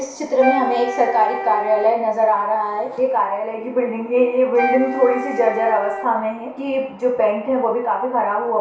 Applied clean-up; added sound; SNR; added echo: none; Wind instrument, woodwind instrument; 8 dB; reverberation time 0.6 s.